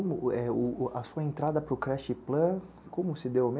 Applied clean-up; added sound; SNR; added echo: none; none; none; none.